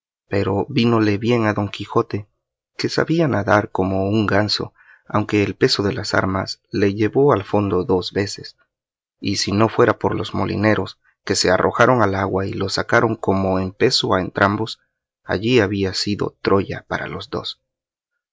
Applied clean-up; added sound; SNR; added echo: none; none; none; none.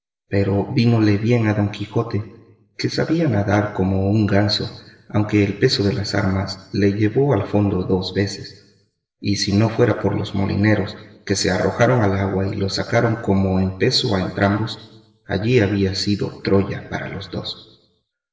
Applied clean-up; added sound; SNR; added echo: none; none; none; reverberation time 1.0 s.